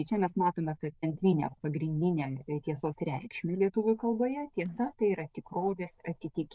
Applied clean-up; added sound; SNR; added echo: neural diffusion model UNIVERSE++.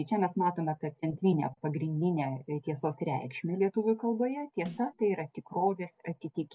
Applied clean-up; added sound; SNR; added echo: none; Snare drum; 16 dB; none.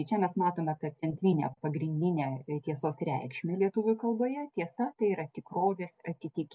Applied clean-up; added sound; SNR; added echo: none; none; none; none.